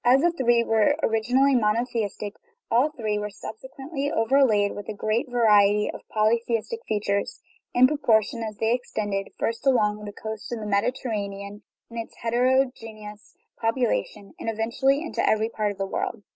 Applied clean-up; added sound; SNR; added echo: none; none; none; none.